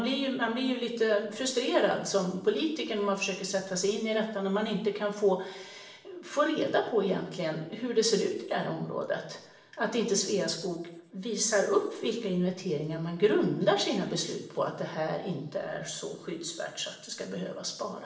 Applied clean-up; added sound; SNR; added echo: none; none; none; reverberation time 0.7 s.